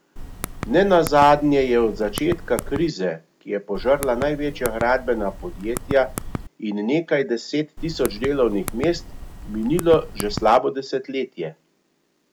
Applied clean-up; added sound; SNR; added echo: none; Typing; 10 dB; none.